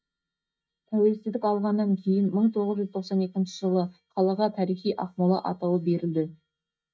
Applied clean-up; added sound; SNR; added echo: neural mask model DeepFilterNet 3.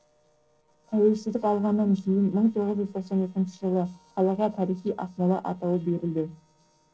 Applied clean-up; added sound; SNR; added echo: neural separator model SepFormer DNS4.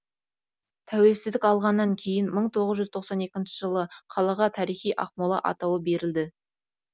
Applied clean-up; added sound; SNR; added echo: none; none; none; none.